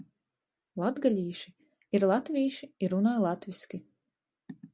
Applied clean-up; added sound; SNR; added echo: none; none; none; none.